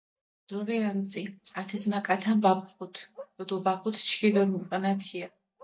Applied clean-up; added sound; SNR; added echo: neural mask model DeepFilterNet 3.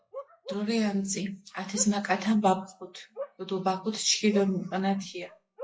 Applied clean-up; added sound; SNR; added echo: classical method WPE with log-MMSE.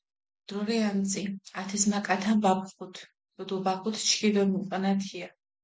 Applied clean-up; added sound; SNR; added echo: none; none; none; none.